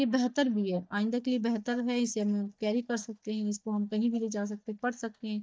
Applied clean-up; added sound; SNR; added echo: neural mask model DeepFilterNet 3.